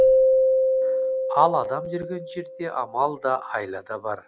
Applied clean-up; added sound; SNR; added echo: none; Keyboard (musical); -4 dB; none.